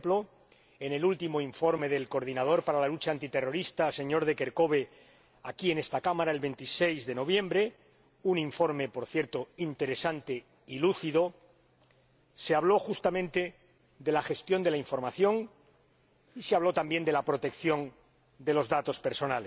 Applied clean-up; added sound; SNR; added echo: none; none; none; none.